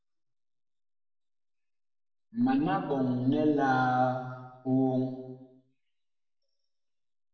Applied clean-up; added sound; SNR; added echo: none; none; none; reverberation time 1.1 s.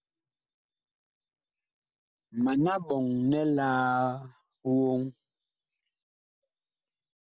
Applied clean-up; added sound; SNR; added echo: none; none; none; none.